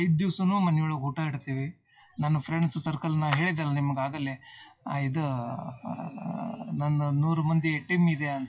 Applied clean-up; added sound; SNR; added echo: classical method WPE with log-MMSE.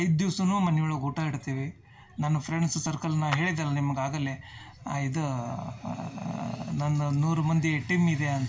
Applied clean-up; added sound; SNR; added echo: none; Clapping; 14 dB; reverberation time 0.3 s.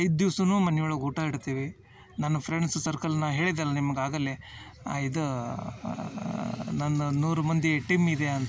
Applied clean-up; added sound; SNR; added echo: none; none; none; none.